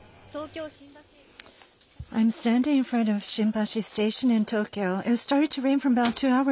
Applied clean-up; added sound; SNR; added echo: none; none; none; none.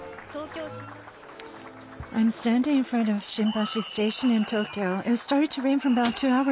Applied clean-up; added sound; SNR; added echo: none; Applause; 15 dB; none.